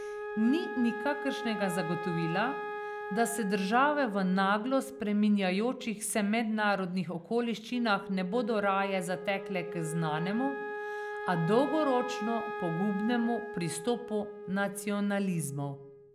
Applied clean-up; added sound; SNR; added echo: none; Wind instrument, woodwind instrument; 9 dB; none.